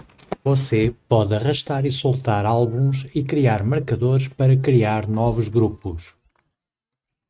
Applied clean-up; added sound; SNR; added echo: neural mask model RNNoise.